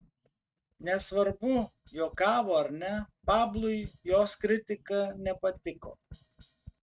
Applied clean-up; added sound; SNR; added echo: neural mask model RNNoise.